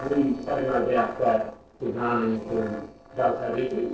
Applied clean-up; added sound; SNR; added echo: neural separator model SepFormer DNS4.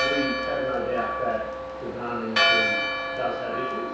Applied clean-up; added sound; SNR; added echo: none; Church bell; -4 dB; reverberation time 0.7 s.